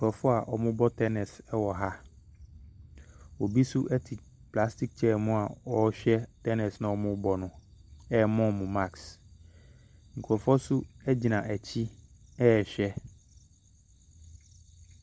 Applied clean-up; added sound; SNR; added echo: none; none; none; none.